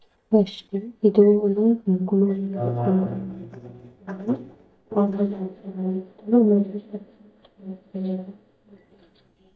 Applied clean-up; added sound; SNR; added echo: neural mask model DeepFilterNet 3.